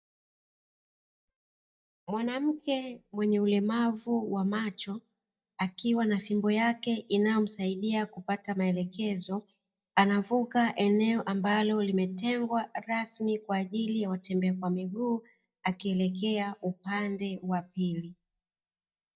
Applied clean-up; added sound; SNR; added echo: neural mask model DeepFilterNet 3.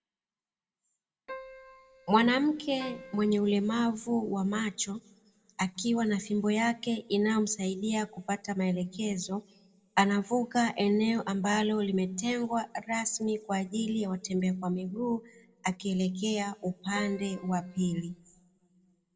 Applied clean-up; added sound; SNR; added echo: none; Keyboard (musical); 18 dB; reverberation time 0.7 s.